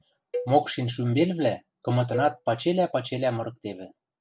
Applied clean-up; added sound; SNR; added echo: none; Cowbell; 13 dB; none.